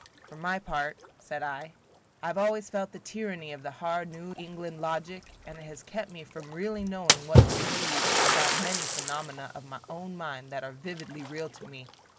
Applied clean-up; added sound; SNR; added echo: none; Splash, splatter; -4 dB; none.